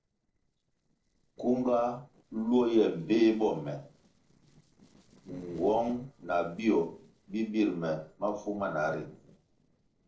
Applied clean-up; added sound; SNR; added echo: neural separator model SepFormer DNS4.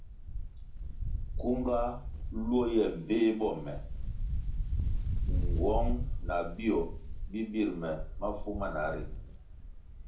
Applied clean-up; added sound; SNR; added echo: none; Wind; 0 dB; reverberation time 0.4 s.